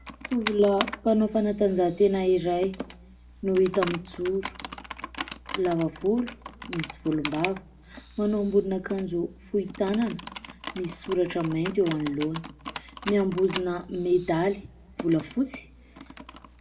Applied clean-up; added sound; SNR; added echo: none; Computer keyboard; 13 dB; reverberation time 0.4 s.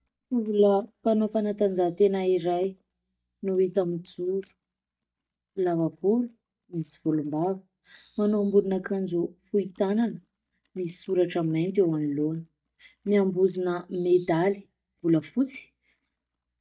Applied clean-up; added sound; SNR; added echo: neural mask model DeepFilterNet 3.